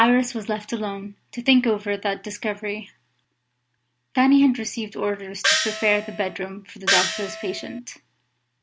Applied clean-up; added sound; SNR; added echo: none; Gong; 0 dB; none.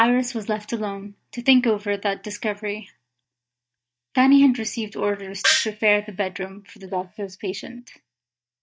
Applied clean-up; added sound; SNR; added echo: neural mask model DeepFilterNet 3.